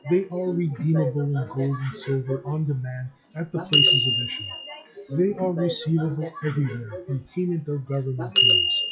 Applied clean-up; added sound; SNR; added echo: classical method log-MMSE.